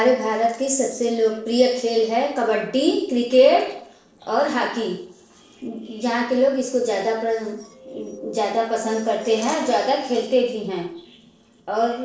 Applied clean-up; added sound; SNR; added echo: neural separator model SepFormer DNS4.